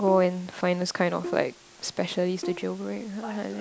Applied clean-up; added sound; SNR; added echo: none; Bowed string instrument; 15 dB; none.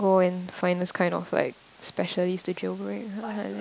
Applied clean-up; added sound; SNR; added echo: none; none; none; none.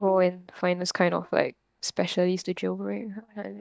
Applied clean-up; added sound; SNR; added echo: neural mask model DeepFilterNet 3.